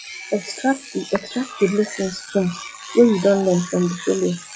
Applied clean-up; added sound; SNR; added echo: classical method log-MMSE.